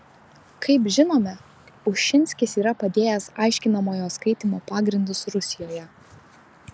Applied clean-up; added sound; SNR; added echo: none; none; none; none.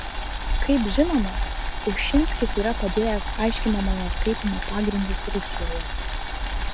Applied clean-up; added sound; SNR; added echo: none; Boiling; 0 dB; none.